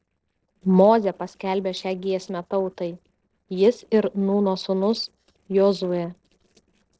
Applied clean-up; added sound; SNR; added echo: neural separator model SepFormer DNS4.